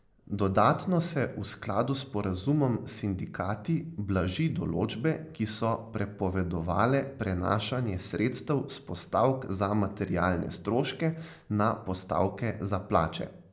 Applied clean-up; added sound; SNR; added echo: none; none; none; none.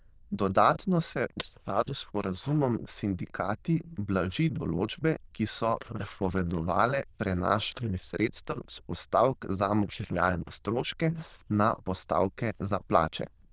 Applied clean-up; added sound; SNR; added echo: neural diffusion model UNIVERSE++.